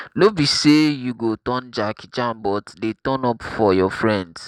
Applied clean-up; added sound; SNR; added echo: none; none; none; none.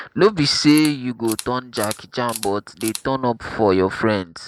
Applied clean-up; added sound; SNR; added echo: neural mask model Resemble Enhance denoiser.